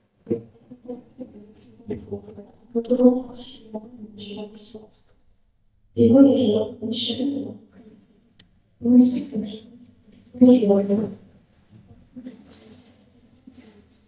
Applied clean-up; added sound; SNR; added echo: neural mask model DeepFilterNet 3.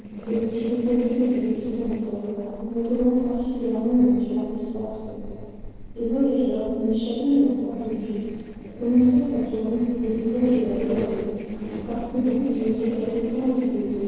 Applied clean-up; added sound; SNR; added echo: neural separator model SepFormer DNS4.